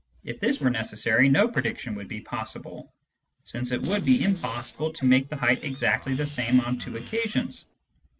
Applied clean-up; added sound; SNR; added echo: neural separator model SepFormer DNS4.